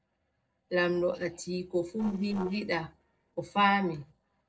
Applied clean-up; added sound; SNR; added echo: neural separator model SepFormer DNS4.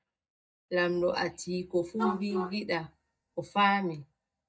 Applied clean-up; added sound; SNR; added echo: neural mask model DeepFilterNet 3.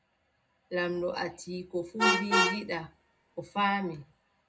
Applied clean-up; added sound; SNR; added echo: none; Vehicle horn, car horn, honking; 0 dB; reverberation time 0.3 s.